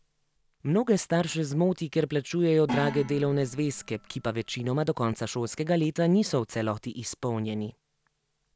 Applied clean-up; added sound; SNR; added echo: none; Gong; 10 dB; none.